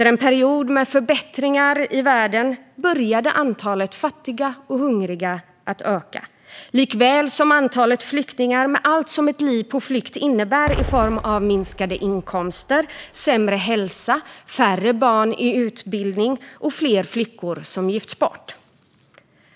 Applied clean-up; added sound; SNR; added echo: none; Explosion; 11 dB; none.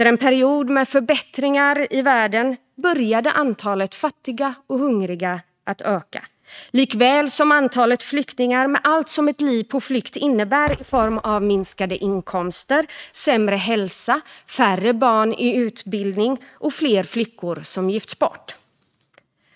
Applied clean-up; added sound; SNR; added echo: neural mask model RNNoise.